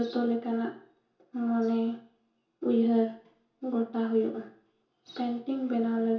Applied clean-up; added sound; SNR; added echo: none; none; none; reverberation time 0.7 s.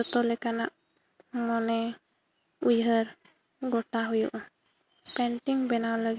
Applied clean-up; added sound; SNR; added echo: none; none; none; none.